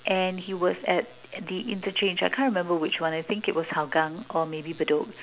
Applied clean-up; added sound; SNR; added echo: none; none; none; none.